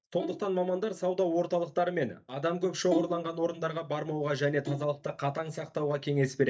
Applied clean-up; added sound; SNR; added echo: neural mask model DeepFilterNet 3.